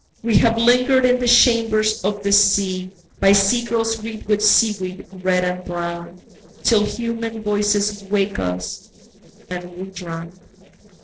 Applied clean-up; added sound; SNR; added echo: neural separator model SepFormer DNS4.